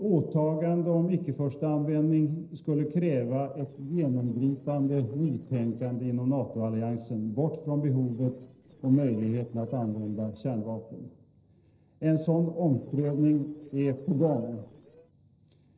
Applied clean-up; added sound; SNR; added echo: neural separator model SepFormer DNS4.